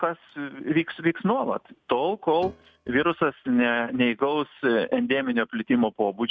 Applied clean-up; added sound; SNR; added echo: neural mask model RNNoise.